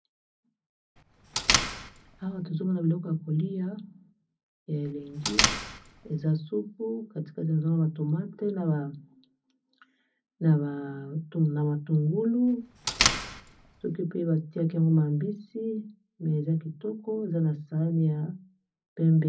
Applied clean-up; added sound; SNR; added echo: none; Door; 1 dB; reverberation time 0.4 s.